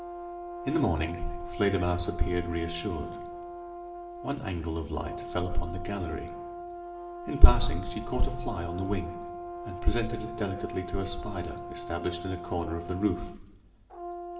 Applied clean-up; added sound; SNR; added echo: none; Brass instrument; 11 dB; reverberation time 0.9 s.